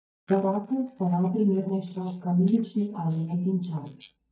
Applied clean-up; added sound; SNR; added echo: neural mask model DeepFilterNet 3.